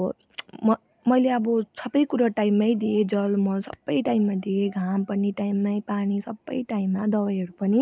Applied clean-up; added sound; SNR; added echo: none; none; none; none.